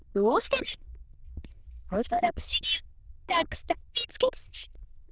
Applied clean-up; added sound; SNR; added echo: neural diffusion model UNIVERSE++.